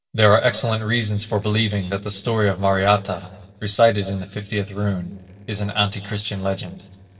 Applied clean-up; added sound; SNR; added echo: neural separator model SepFormer DNS4.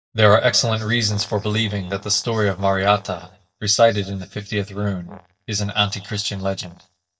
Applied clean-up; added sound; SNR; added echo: neural mask model DeepFilterNet 3.